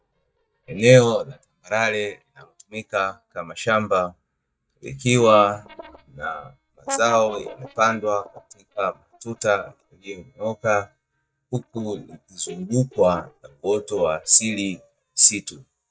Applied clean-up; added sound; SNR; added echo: neural mask model DeepFilterNet 3.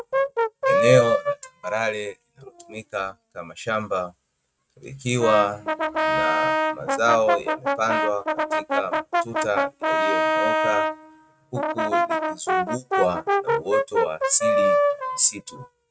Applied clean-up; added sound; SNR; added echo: neural mask model RNNoise.